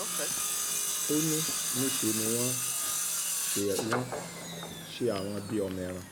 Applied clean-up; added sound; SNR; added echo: none; Tools; -2 dB; none.